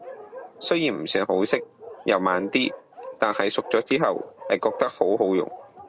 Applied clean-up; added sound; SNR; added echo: none; Bark; 15 dB; none.